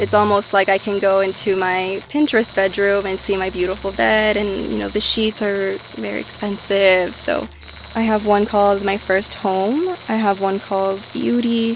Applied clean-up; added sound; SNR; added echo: none; Tools; 18 dB; none.